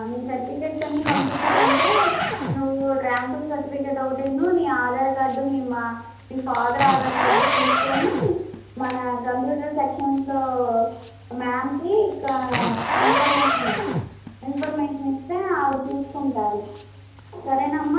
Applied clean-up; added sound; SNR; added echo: none; Zipper (clothing); 3 dB; reverberation time 2.2 s.